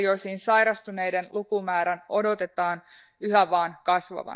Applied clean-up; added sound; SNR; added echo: neural mask model DeepFilterNet 3.